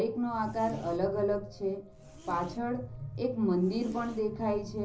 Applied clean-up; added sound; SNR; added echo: none; Zipper (clothing); 18 dB; reverberation time 0.5 s.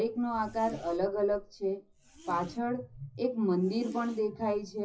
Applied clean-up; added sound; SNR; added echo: classical method WPE with log-MMSE.